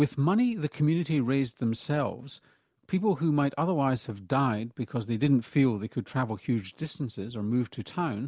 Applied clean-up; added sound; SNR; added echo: none; none; none; none.